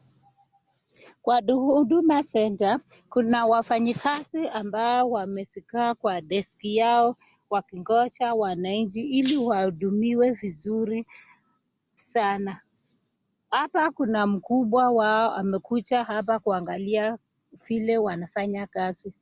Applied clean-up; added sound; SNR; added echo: none; Rattle (instrument); 16 dB; none.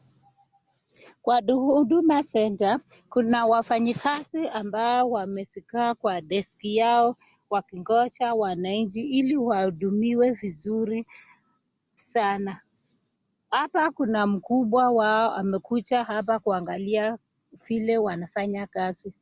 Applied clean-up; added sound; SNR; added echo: none; none; none; none.